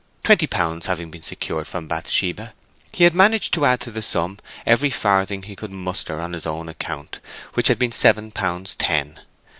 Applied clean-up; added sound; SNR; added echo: none; none; none; none.